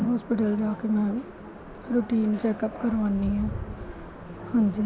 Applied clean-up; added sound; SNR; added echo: none; none; none; none.